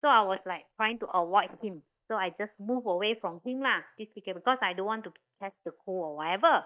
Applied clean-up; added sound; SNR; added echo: neural mask model DeepFilterNet 3.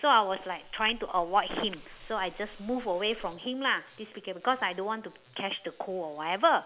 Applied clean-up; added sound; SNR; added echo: none; Hiss / Insect; 18 dB; none.